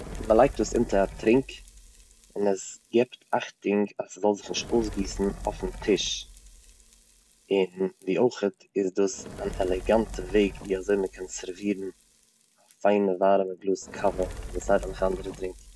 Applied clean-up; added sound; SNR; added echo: none; Fire; 14 dB; none.